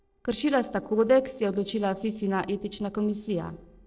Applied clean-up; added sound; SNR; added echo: neural separator model SepFormer DNS4.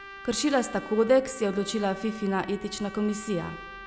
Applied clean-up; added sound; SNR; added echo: none; Trumpet; 16 dB; none.